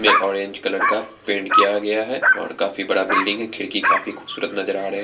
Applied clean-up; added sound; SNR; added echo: none; Dog; 0 dB; reverberation time 0.2 s.